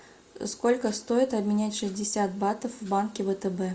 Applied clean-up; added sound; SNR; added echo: none; none; none; none.